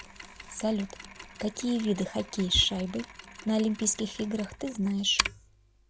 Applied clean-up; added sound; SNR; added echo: none; Mechanisms; 10 dB; none.